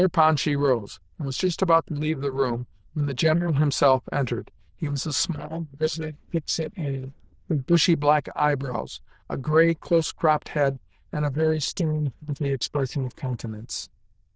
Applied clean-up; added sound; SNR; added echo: neural diffusion model UNIVERSE++.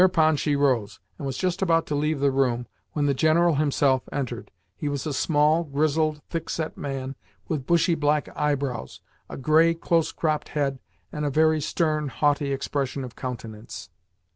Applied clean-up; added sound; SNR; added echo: none; none; none; none.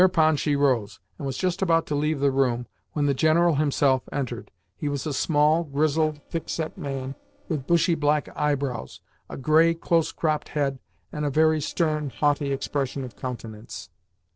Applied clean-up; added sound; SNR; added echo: neural separator model SepFormer DNS4.